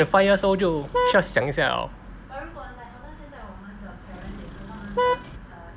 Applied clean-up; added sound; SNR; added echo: none; Vehicle horn, car horn, honking; 2 dB; none.